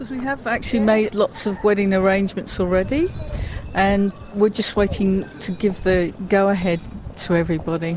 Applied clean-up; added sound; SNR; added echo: none; none; none; none.